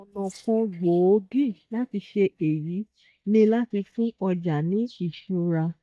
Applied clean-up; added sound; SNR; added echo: neural mask model DeepFilterNet 3.